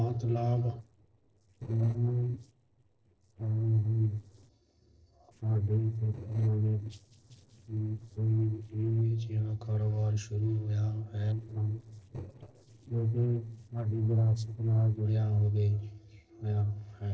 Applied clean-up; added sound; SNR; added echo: neural separator model SepFormer DNS4.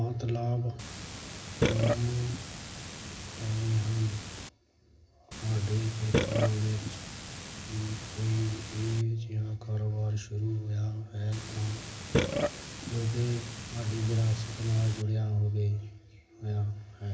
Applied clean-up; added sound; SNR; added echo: none; Burping, eructation; 4 dB; reverberation time 0.4 s.